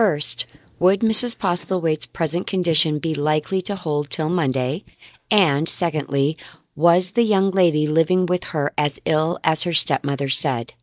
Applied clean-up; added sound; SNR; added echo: neural mask model DeepFilterNet 3.